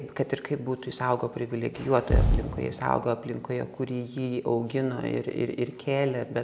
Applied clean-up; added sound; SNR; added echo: none; Fireworks; 1 dB; none.